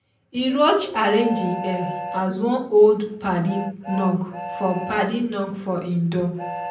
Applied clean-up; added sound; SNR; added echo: none; Train; 12 dB; reverberation time 0.6 s.